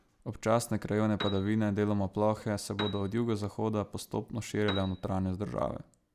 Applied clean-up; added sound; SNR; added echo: none; Piano; 13 dB; none.